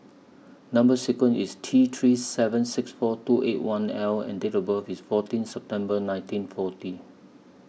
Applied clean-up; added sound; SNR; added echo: none; none; none; none.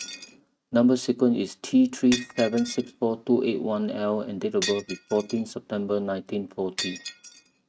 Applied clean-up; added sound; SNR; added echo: neural mask model RNNoise.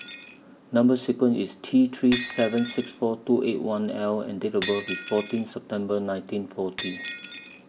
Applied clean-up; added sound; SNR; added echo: none; Shatter; 12 dB; none.